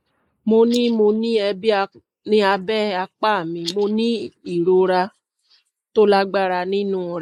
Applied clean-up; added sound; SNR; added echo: neural mask model Resemble Enhance denoiser.